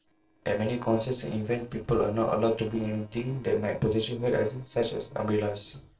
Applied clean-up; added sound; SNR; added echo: neural separator model SepFormer DNS4.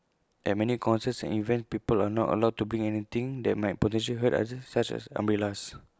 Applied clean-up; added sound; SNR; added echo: none; none; none; none.